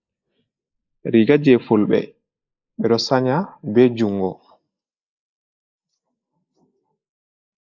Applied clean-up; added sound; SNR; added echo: neural mask model Resemble Enhance denoiser.